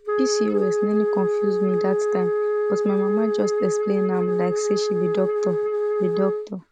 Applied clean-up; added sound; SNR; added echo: none; Wind instrument, woodwind instrument; -4 dB; none.